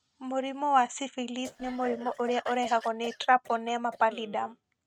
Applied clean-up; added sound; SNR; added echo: neural mask model RNNoise.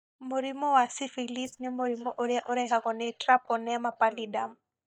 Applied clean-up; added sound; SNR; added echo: neural mask model DeepFilterNet 3.